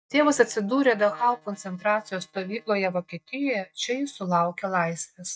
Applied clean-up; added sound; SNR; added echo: neural mask model DeepFilterNet 3.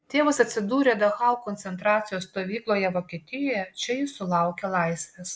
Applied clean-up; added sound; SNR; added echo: none; none; none; none.